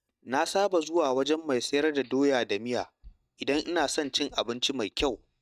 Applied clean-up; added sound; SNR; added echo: neural mask model DeepFilterNet 3.